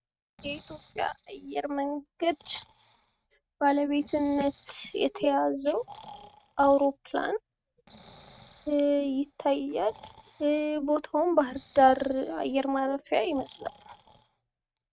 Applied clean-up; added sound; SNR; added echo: neural mask model RNNoise.